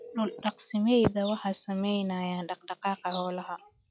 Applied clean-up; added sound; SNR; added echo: classical method log-MMSE.